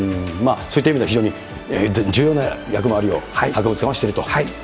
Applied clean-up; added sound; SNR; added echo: none; none; none; none.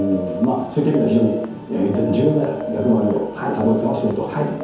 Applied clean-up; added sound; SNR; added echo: none; Telephone; 11 dB; reverberation time 0.9 s.